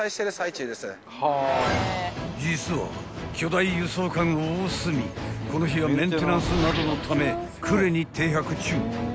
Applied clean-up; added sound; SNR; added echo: none; none; none; none.